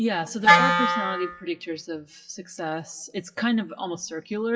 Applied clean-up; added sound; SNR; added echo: classical method WPE with log-MMSE.